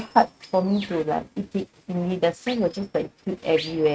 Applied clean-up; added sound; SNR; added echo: neural mask model RNNoise.